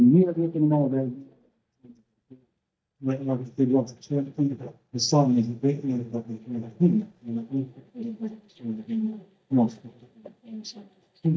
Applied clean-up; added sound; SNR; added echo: neural mask model DeepFilterNet 3.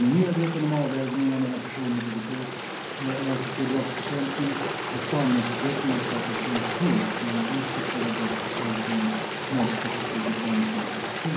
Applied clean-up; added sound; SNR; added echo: none; Stream; 3 dB; reverberation time 0.6 s.